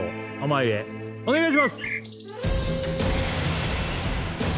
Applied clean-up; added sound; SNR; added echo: none; Bird; 10 dB; none.